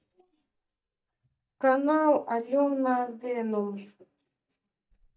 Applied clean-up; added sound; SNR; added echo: neural mask model DeepFilterNet 3.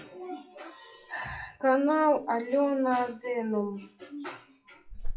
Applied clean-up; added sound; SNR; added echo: classical method WPE with log-MMSE.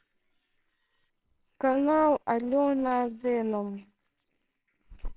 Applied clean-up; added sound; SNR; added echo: neural separator model SepFormer WHAMR!.